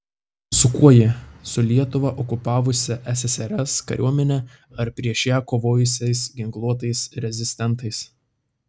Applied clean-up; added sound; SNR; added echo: none; none; none; none.